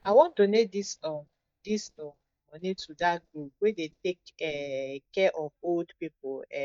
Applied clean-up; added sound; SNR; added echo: neural mask model DeepFilterNet 3.